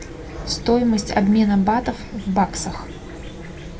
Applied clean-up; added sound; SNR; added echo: none; Chirp, tweet / Fowl; 12 dB; reverberation time 1.4 s.